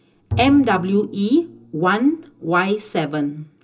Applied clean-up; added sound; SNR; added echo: none; Bowed string instrument; 14 dB; reverberation time 0.2 s.